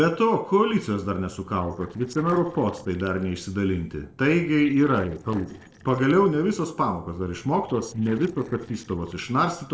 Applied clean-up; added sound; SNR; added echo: neural separator model SepFormer DNS4.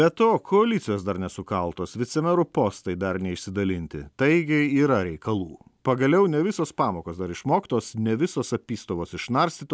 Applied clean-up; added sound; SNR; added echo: none; none; none; none.